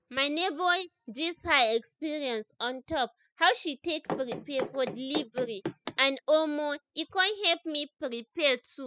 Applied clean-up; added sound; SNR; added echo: classical method spectral subtraction.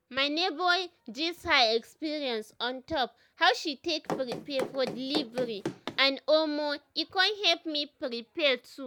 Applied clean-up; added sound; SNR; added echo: none; Run; 8 dB; none.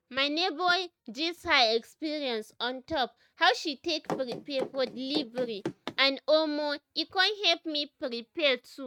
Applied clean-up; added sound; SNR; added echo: neural mask model RNNoise.